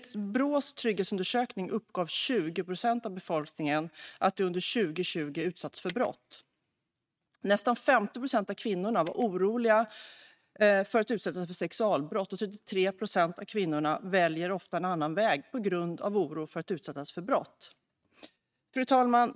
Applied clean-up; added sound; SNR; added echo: neural mask model RNNoise.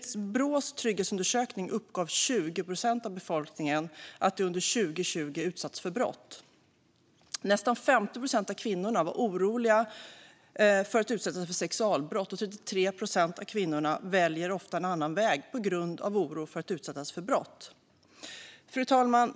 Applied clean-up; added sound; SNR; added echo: none; none; none; none.